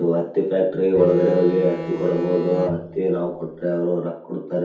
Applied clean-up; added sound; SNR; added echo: none; Bowed string instrument; 11 dB; reverberation time 0.6 s.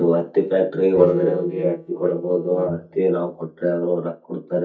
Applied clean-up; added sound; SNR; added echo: neural mask model DeepFilterNet 3.